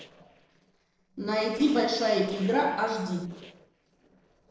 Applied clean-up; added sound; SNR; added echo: neural separator model SepFormer DNS4.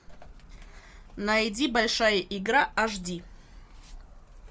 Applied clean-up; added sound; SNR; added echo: none; none; none; none.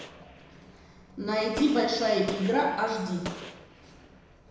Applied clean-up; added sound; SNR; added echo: none; Gunshot, gunfire; 15 dB; reverberation time 1.0 s.